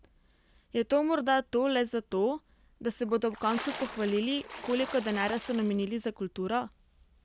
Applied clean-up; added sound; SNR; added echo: none; Splash, splatter; 12 dB; none.